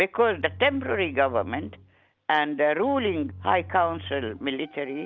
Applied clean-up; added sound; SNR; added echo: none; Bowed string instrument; 16 dB; none.